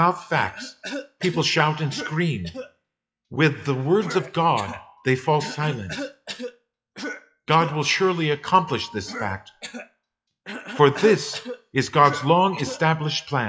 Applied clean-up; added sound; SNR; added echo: classical method log-MMSE.